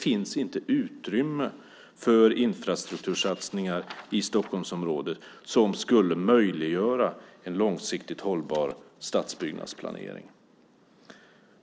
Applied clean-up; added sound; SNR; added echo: none; none; none; none.